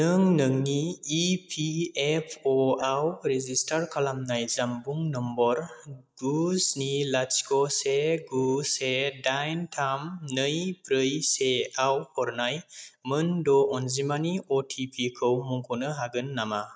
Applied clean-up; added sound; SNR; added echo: neural mask model DeepFilterNet 3.